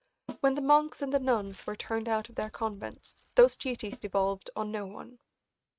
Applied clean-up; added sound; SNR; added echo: neural mask model RNNoise.